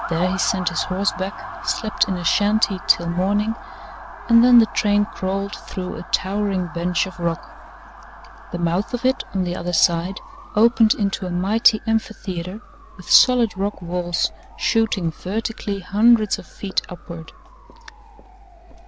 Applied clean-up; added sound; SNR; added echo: none; Motor vehicle (road) / Siren; 16 dB; none.